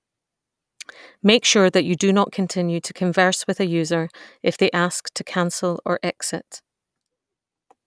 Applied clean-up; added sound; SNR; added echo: none; none; none; none.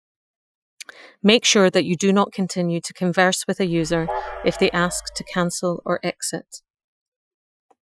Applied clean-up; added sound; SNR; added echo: classical method Wiener filter.